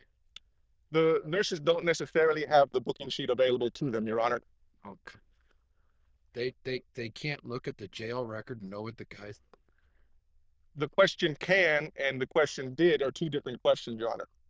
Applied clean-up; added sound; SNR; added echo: neural diffusion model UNIVERSE++.